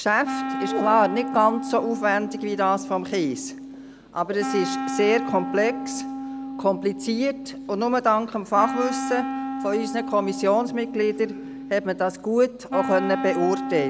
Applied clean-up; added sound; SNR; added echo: none; Wind instrument, woodwind instrument; 7 dB; none.